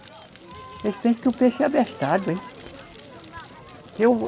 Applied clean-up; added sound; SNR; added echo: none; Crackle; 17 dB; reverberation time 1.1 s.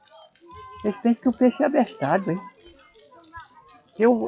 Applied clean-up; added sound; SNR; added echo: classical method WPE with log-MMSE.